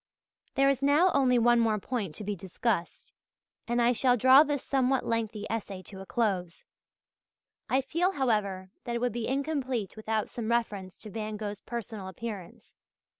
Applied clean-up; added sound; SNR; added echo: none; none; none; none.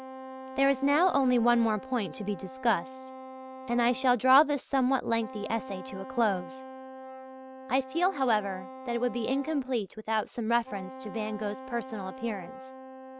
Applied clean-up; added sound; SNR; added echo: none; Wind instrument, woodwind instrument; 14 dB; none.